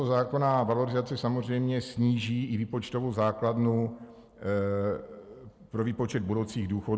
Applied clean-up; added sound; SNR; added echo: none; none; none; none.